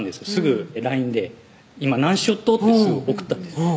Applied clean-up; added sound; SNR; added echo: none; none; none; none.